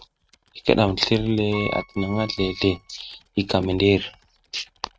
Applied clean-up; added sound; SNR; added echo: neural mask model RNNoise.